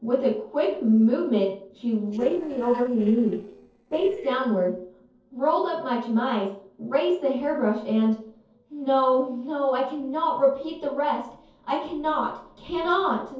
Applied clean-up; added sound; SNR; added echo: neural separator model SepFormer DNS4.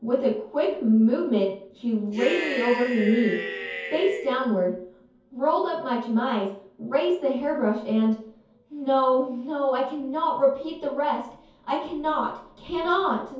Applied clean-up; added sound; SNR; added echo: none; Cheering; 7 dB; reverberation time 0.6 s.